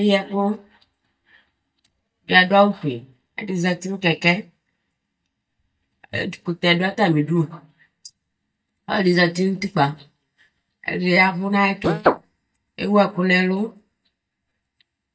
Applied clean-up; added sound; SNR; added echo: neural mask model DeepFilterNet 3.